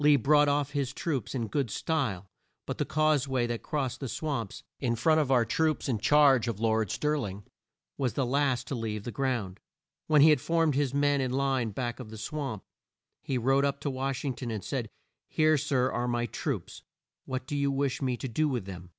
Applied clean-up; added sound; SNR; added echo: none; none; none; none.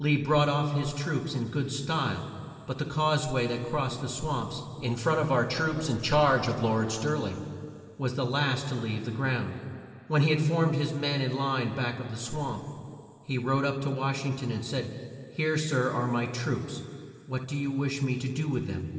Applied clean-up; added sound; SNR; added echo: none; none; none; reverberation time 2.7 s.